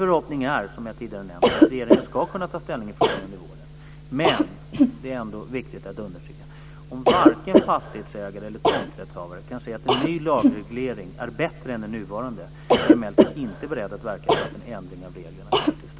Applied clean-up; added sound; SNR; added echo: none; Cough; -5 dB; none.